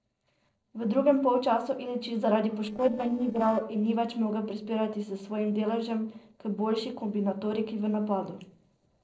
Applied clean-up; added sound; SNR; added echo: neural separator model SepFormer DNS4.